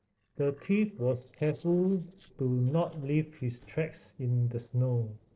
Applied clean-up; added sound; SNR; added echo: neural separator model SepFormer DNS4.